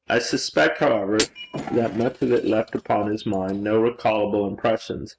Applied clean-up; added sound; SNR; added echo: neural mask model RNNoise.